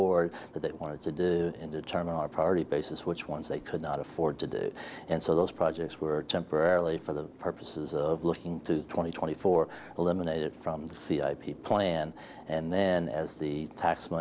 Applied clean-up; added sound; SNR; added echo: none; none; none; none.